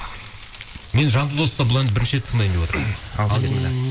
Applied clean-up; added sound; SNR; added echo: none; Bathtub (filling or washing) / Water; 19 dB; none.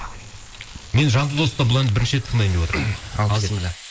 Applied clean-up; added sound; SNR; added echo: neural mask model Resemble Enhance denoiser.